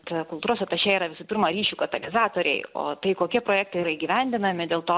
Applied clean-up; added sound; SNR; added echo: none; none; none; none.